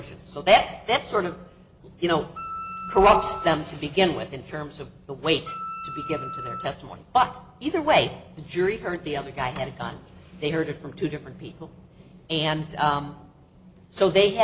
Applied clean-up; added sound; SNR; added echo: none; Wind instrument, woodwind instrument; 10 dB; none.